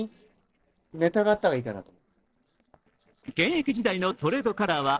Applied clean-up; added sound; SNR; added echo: neural separator model SepFormer DNS4.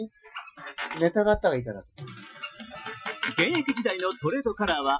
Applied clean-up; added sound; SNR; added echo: classical method Wiener filter.